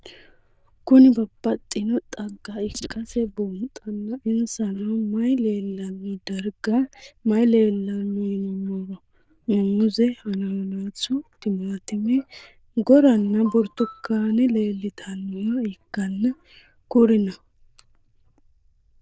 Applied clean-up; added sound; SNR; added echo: neural diffusion model UNIVERSE++.